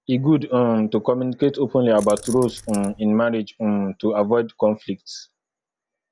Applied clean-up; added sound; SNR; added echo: none; Keys jangling; 13 dB; none.